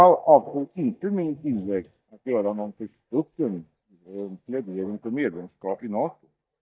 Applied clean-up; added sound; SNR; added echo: neural mask model DeepFilterNet 3.